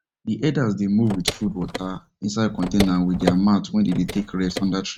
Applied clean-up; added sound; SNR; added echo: neural mask model RNNoise.